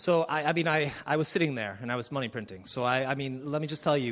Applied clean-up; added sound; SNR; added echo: none; none; none; none.